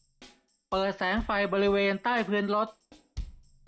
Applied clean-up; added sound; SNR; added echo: none; Bass drum / Snare drum / Drum kit; 16 dB; none.